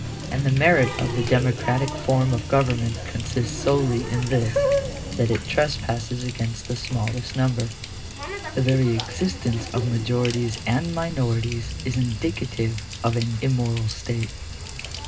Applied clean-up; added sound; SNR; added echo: none; Water tap, faucet; 7 dB; reverberation time 0.2 s.